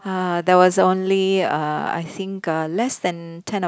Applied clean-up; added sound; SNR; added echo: none; none; none; none.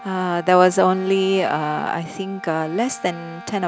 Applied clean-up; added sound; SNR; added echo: none; Bowed string instrument + Wind instrument, woodwind instrument; 17 dB; none.